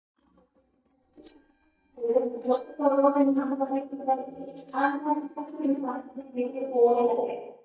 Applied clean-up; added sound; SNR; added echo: neural mask model DeepFilterNet 3.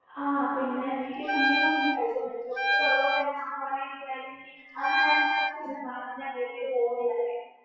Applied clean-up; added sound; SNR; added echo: classical method WPE with log-MMSE.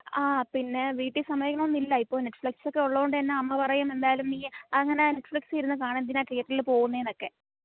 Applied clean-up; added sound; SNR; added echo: none; none; none; none.